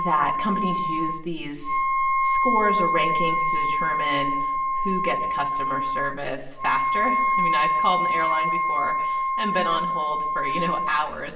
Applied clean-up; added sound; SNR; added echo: none; Wind instrument, woodwind instrument; -4 dB; reverberation time 0.8 s.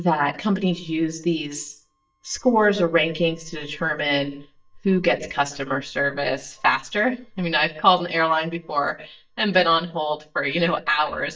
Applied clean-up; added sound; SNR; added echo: neural mask model DeepFilterNet 3.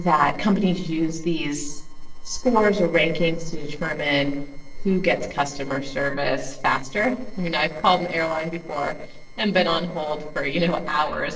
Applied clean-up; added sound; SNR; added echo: neural separator model SepFormer DNS4.